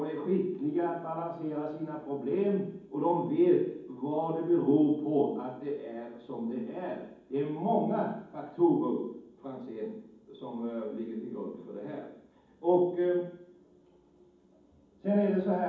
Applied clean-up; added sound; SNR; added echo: none; none; none; reverberation time 1.2 s.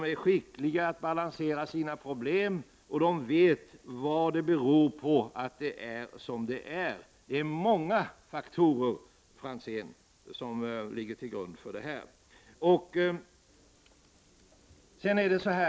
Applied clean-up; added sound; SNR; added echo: none; none; none; none.